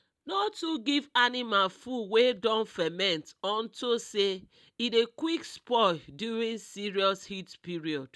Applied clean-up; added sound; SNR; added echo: none; none; none; none.